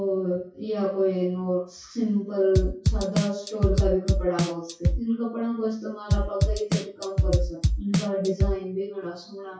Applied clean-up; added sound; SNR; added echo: classical method WPE with log-MMSE.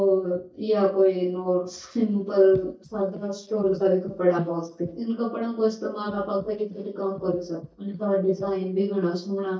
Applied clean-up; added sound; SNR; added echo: neural mask model DeepFilterNet 3.